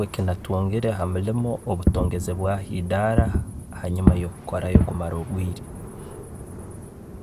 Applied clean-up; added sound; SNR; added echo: none; Fireworks; 0 dB; none.